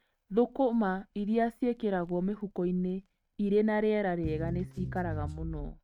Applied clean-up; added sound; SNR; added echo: neural mask model RNNoise.